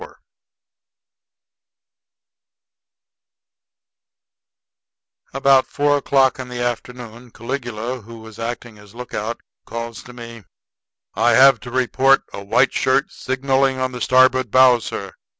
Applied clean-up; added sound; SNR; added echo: none; none; none; none.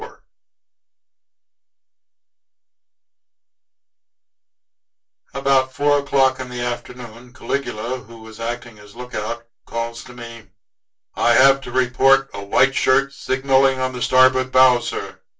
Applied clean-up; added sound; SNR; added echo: none; none; none; reverberation time 0.2 s.